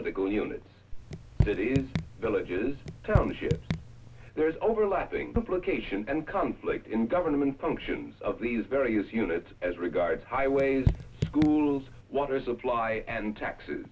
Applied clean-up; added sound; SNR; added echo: none; Raindrop / Drip; 2 dB; none.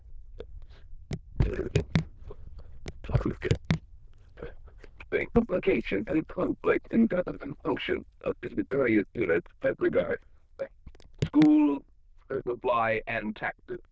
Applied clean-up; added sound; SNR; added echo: neural diffusion model UNIVERSE++.